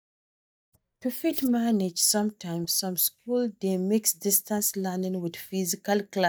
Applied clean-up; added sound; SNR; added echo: neural mask model DeepFilterNet 3.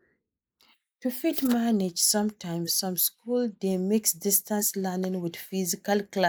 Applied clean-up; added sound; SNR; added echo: neural mask model Resemble Enhance denoiser.